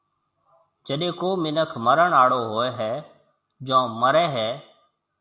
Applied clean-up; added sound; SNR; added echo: none; none; none; none.